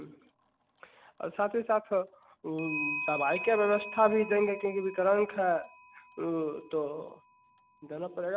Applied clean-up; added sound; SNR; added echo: none; Clock; 12 dB; none.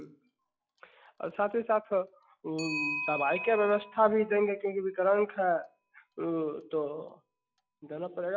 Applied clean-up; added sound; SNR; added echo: classical method log-MMSE.